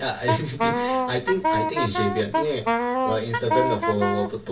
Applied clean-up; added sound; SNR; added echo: none; Wind instrument, woodwind instrument; -1 dB; reverberation time 0.2 s.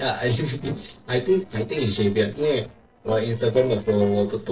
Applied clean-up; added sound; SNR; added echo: neural separator model SepFormer DNS4.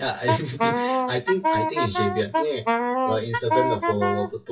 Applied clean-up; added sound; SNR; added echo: classical method WPE with log-MMSE.